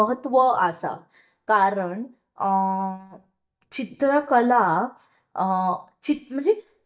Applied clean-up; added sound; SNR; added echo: neural mask model DeepFilterNet 3.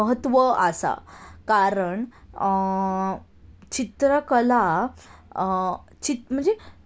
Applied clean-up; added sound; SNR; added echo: none; none; none; none.